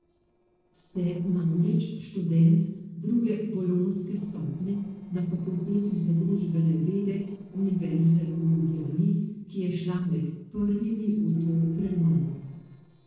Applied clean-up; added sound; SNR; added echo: neural separator model SepFormer DNS4.